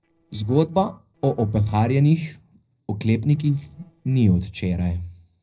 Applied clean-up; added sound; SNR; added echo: neural separator model SepFormer DNS4.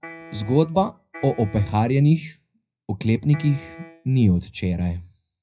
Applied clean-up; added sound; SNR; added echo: classical method WPE with log-MMSE.